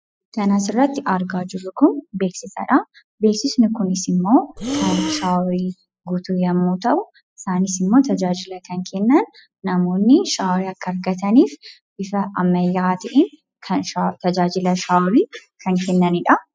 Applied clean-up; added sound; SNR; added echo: classical method spectral subtraction.